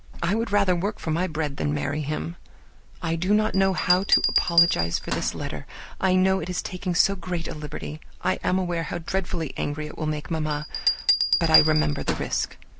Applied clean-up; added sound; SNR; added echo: none; Bell; 6 dB; none.